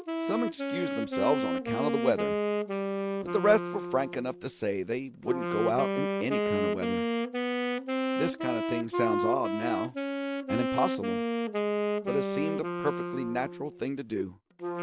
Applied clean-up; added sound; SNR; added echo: none; Wind instrument, woodwind instrument; -1 dB; none.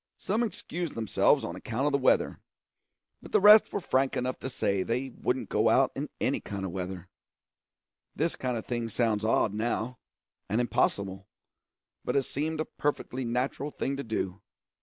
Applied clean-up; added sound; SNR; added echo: none; none; none; none.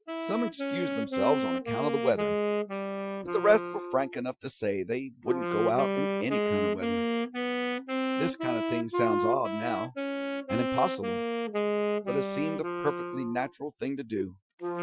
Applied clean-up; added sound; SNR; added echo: classical method Wiener filter.